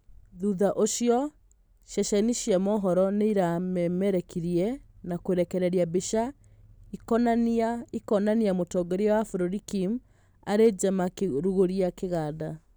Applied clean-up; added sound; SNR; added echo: none; none; none; none.